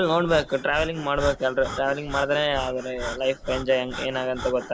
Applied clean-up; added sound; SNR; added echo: none; Breathing; 11 dB; none.